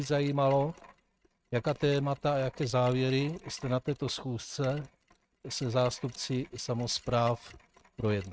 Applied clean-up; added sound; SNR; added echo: neural mask model RNNoise.